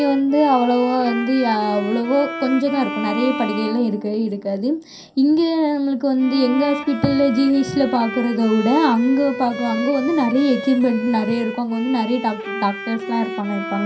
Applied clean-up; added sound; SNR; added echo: none; Bowed string instrument; 10 dB; reverberation time 0.3 s.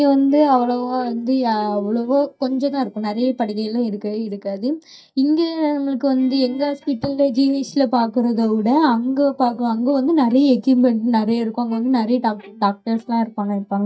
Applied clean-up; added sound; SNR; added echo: neural mask model DeepFilterNet 3.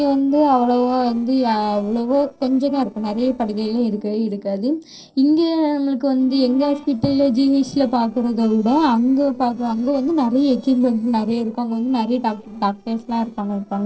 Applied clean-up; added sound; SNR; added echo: neural separator model SepFormer DNS4.